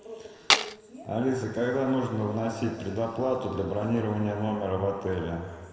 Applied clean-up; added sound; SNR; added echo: none; Tools; -4 dB; reverberation time 2.0 s.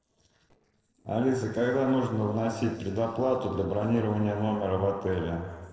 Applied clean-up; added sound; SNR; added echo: neural separator model SepFormer DNS4.